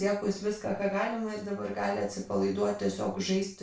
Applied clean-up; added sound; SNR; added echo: none; none; none; reverberation time 0.3 s.